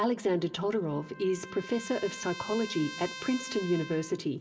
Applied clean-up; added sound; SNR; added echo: none; Trumpet; 14 dB; reverberation time 1.4 s.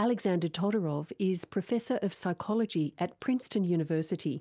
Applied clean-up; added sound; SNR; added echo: none; none; none; none.